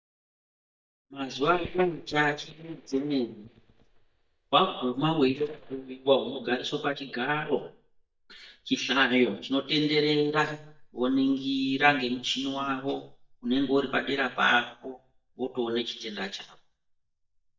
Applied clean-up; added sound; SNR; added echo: neural mask model DeepFilterNet 3.